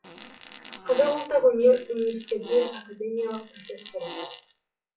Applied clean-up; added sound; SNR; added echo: classical method WPE with log-MMSE.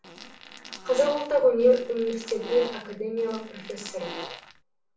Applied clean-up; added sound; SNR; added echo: none; Fart; 14 dB; reverberation time 0.3 s.